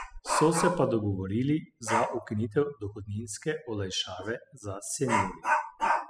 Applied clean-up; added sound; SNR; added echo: classical method spectral subtraction.